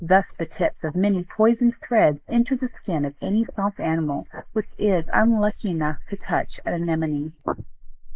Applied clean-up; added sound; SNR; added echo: neural mask model Resemble Enhance denoiser.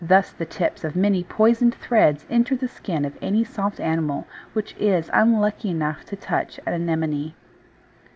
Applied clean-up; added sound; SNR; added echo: none; none; none; none.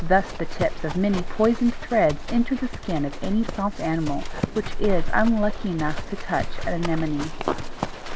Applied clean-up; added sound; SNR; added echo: none; Livestock, farm animals, working animals; 2 dB; none.